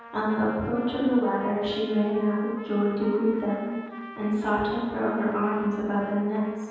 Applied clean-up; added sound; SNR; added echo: none; Trumpet; 19 dB; reverberation time 1.2 s.